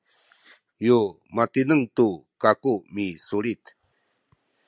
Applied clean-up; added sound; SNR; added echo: none; none; none; none.